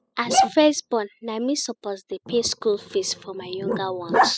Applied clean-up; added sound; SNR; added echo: classical method spectral subtraction.